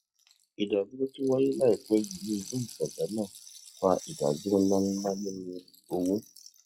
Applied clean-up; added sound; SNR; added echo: classical method log-MMSE.